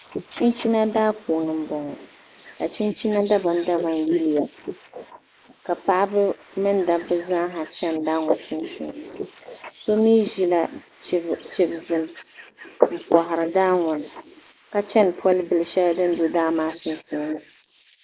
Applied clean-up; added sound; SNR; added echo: neural mask model Resemble Enhance denoiser.